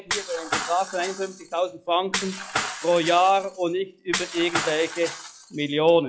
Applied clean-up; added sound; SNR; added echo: classical method log-MMSE.